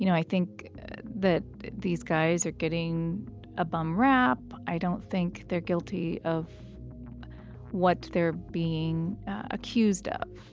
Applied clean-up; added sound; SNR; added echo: none; none; none; none.